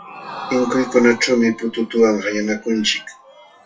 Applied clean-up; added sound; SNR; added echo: classical method WPE with log-MMSE.